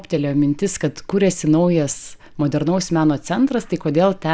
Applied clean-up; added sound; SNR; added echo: none; none; none; none.